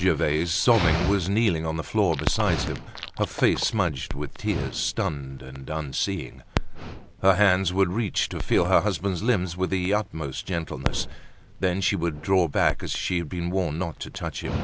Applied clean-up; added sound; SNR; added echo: none; Crackle + Dog; 8 dB; none.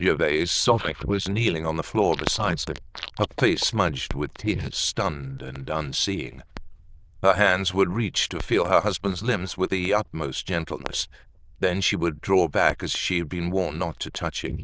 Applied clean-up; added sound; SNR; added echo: neural diffusion model UNIVERSE++.